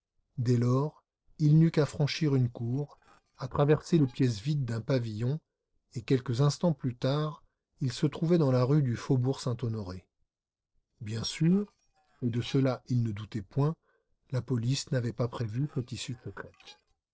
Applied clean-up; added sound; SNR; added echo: neural separator model SepFormer DNS4.